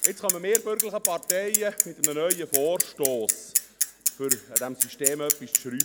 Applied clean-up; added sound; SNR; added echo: none; Bicycle; -2 dB; none.